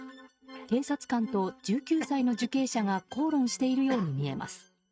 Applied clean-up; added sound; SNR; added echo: neural mask model RNNoise.